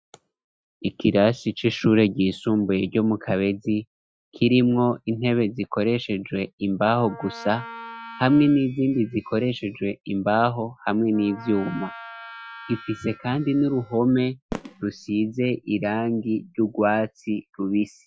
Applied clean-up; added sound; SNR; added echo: classical method Wiener filter.